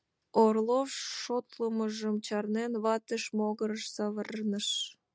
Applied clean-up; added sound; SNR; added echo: none; none; none; none.